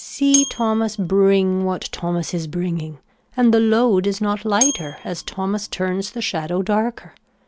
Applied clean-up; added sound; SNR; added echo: none; Bell; 6 dB; none.